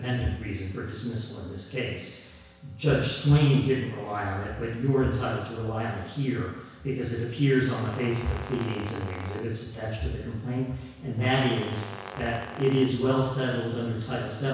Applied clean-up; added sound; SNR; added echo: none; Brass instrument; 14 dB; reverberation time 1.1 s.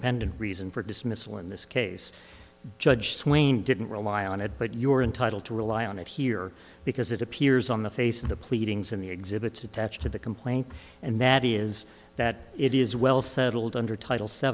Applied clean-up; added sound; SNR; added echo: none; none; none; none.